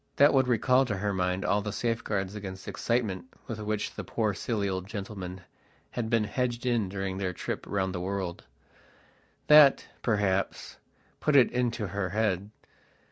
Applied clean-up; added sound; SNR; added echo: none; none; none; none.